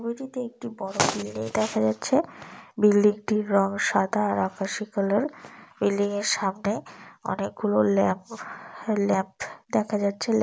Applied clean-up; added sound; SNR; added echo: none; none; none; none.